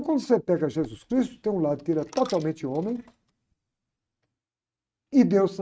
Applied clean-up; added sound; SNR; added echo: neural mask model RNNoise.